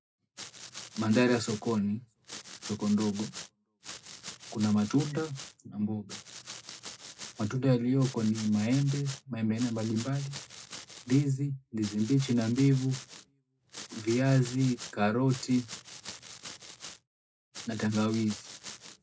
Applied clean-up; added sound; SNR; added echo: none; Domestic sounds, home sounds; 15 dB; reverberation time 0.2 s.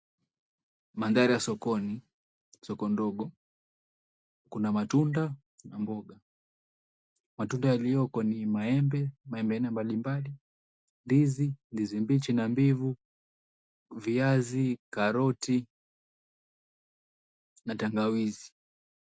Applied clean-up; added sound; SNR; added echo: none; none; none; none.